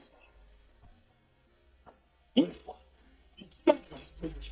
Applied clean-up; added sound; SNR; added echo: neural mask model DeepFilterNet 3.